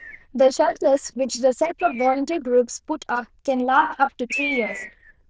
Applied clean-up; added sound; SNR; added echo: neural diffusion model UNIVERSE++.